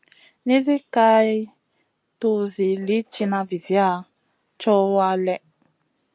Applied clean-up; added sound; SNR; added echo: none; none; none; none.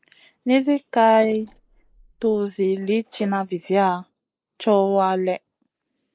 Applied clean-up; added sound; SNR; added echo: neural mask model Resemble Enhance denoiser.